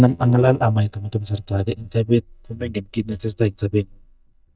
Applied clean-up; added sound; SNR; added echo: neural mask model DeepFilterNet 3.